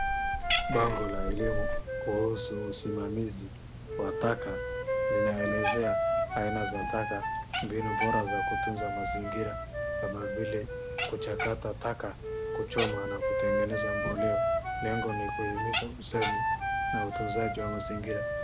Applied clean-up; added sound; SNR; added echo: none; Wind instrument, woodwind instrument + Cat; -3 dB; none.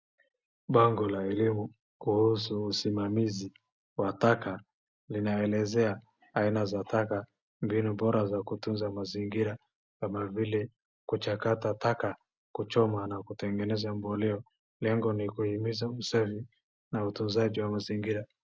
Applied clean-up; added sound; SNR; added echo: none; none; none; none.